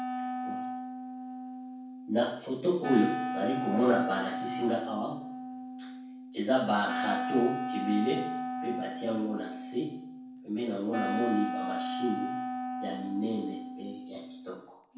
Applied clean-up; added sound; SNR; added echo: none; Wind instrument, woodwind instrument; 4 dB; reverberation time 0.6 s.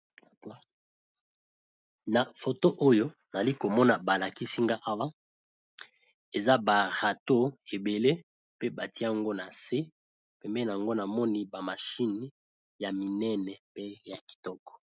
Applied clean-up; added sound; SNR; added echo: none; none; none; none.